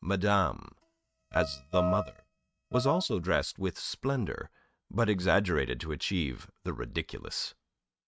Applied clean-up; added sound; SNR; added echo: neural mask model RNNoise.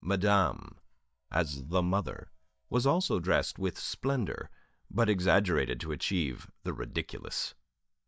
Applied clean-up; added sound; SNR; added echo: neural mask model DeepFilterNet 3.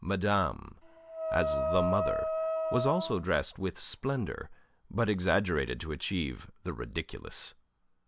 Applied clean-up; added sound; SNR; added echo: none; Wind instrument, woodwind instrument; 1 dB; none.